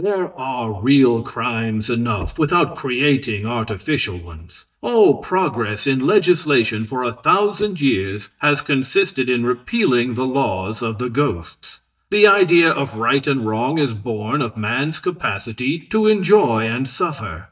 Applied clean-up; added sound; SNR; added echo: neural mask model DeepFilterNet 3.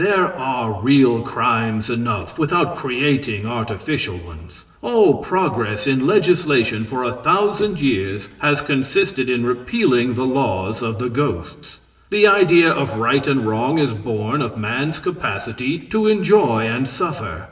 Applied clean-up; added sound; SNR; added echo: neural separator model SepFormer DNS4.